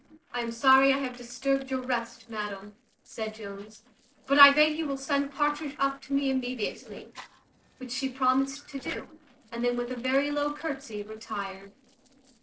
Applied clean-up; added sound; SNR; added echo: neural separator model SepFormer DNS4.